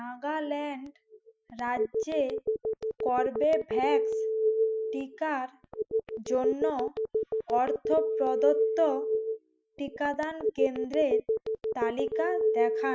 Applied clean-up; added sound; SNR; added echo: classical method Wiener filter.